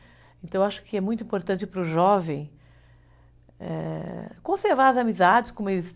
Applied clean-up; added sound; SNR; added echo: none; none; none; none.